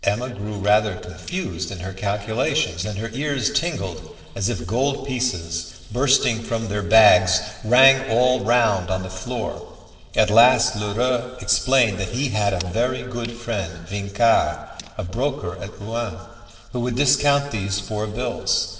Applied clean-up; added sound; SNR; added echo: neural separator model SepFormer DNS4.